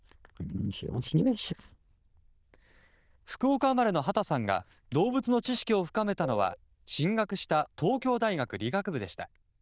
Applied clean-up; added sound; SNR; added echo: neural diffusion model UNIVERSE++.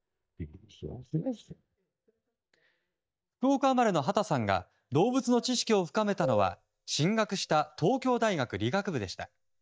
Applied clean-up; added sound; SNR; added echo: neural mask model DeepFilterNet 3.